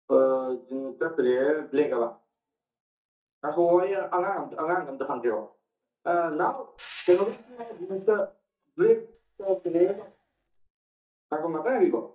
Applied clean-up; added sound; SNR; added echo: neural mask model DeepFilterNet 3.